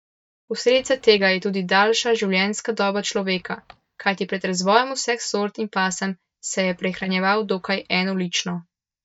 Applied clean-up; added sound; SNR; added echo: neural mask model DeepFilterNet 3.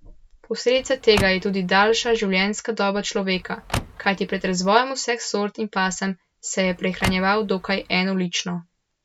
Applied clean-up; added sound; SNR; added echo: none; Car; 11 dB; none.